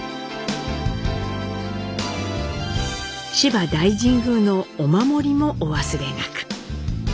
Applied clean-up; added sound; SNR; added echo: none; none; none; none.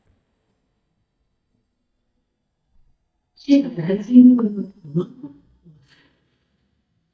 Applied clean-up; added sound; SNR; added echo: neural mask model DeepFilterNet 3.